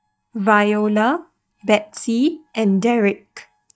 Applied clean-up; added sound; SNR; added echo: neural mask model DeepFilterNet 3.